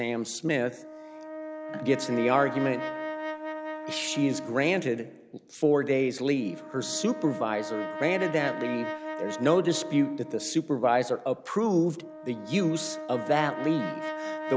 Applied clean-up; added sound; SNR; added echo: none; Brass instrument; 9 dB; none.